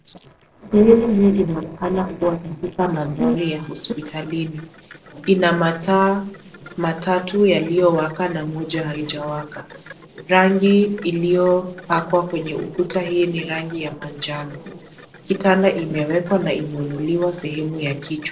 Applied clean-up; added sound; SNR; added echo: neural separator model SepFormer DNS4.